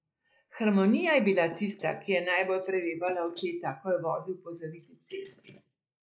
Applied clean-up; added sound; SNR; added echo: neural mask model Resemble Enhance denoiser.